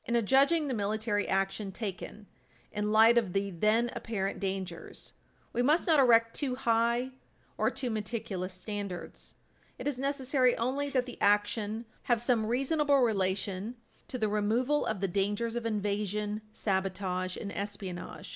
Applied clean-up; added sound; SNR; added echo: neural mask model Resemble Enhance denoiser.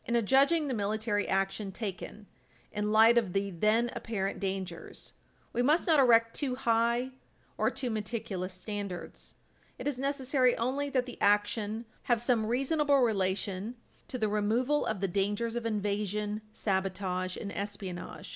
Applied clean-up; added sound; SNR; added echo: none; none; none; none.